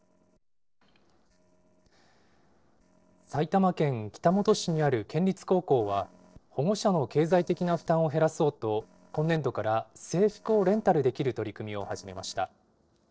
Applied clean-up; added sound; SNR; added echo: neural separator model SepFormer DNS4.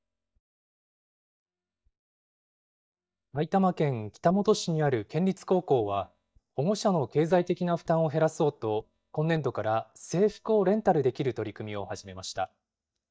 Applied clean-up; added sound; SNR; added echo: neural mask model DeepFilterNet 3.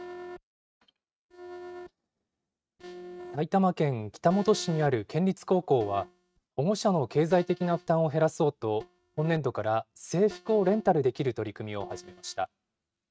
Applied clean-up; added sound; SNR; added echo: neural mask model RNNoise.